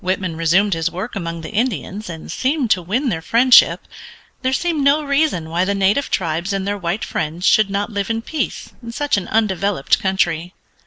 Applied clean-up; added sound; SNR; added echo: none; none; none; none.